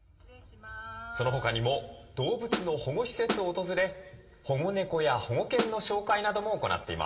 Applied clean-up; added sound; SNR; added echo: none; Snare drum; 3 dB; reverberation time 2.1 s.